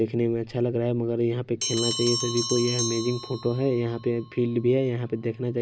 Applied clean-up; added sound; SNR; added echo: none; Bell; 9 dB; none.